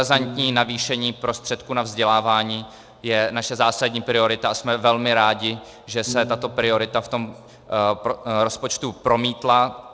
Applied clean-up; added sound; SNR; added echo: none; Piano; 19 dB; none.